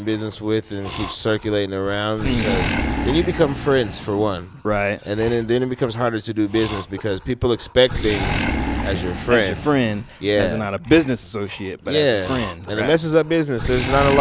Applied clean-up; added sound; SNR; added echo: none; Animal; 8 dB; none.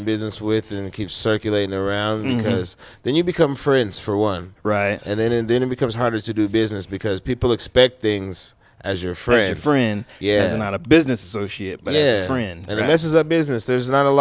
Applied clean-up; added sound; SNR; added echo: none; none; none; none.